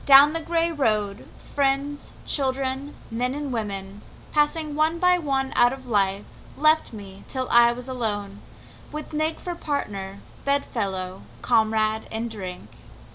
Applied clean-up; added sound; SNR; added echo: none; none; none; none.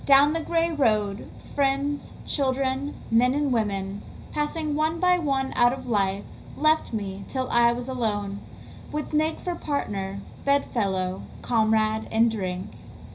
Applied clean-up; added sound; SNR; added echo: none; none; none; reverberation time 0.5 s.